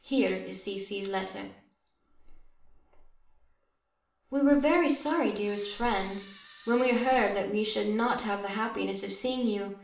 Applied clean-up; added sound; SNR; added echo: none; Camera; 16 dB; reverberation time 0.5 s.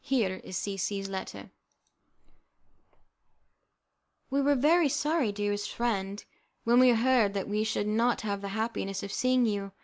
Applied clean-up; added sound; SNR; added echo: none; none; none; none.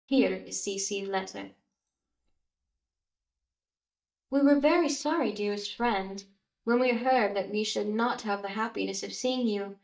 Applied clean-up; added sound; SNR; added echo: neural mask model DeepFilterNet 3.